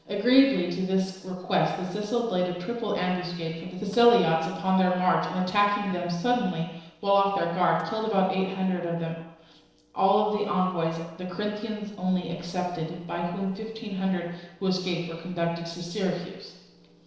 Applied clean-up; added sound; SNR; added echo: neural separator model SepFormer DNS4.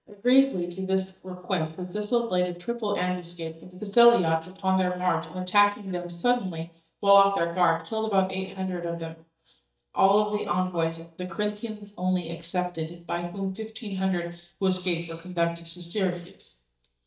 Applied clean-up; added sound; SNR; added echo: neural mask model DeepFilterNet 3.